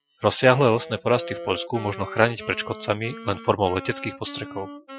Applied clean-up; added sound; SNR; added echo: classical method Wiener filter.